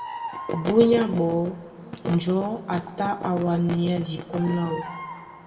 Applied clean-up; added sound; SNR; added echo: none; Bird vocalization, bird call, bird song; 16 dB; reverberation time 1.5 s.